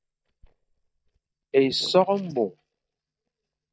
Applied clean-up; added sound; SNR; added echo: neural mask model DeepFilterNet 3.